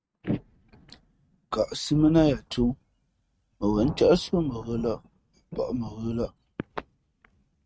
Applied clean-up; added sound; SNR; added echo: neural mask model RNNoise.